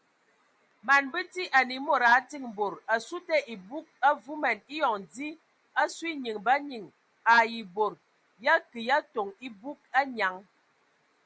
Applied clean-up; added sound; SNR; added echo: none; none; none; none.